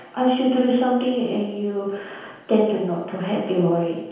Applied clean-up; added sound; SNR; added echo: none; none; none; reverberation time 0.9 s.